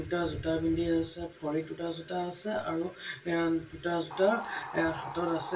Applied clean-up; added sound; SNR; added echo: none; Hiss; 15 dB; reverberation time 0.2 s.